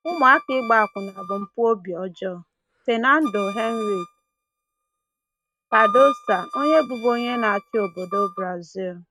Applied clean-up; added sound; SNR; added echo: neural mask model RNNoise.